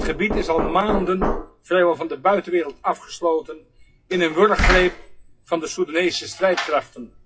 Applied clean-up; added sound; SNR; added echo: classical method WPE with log-MMSE.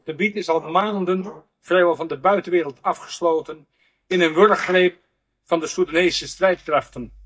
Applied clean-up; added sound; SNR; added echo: neural mask model DeepFilterNet 3.